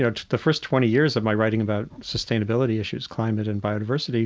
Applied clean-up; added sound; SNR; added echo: none; none; none; none.